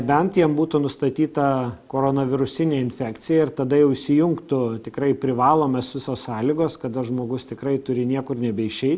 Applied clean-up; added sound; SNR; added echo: none; none; none; none.